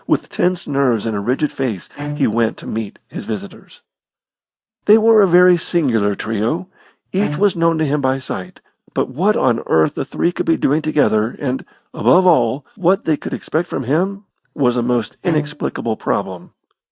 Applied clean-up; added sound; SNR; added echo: neural mask model RNNoise.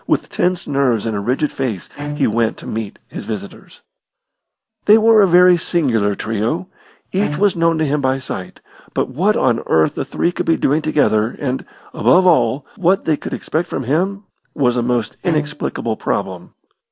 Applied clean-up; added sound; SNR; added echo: none; Bowed string instrument; 13 dB; none.